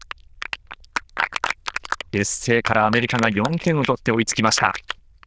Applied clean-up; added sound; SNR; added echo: neural diffusion model UNIVERSE++.